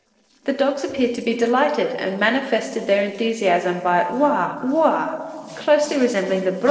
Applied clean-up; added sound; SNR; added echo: neural separator model SepFormer DNS4.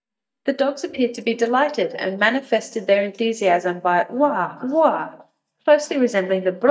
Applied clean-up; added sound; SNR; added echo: neural mask model DeepFilterNet 3.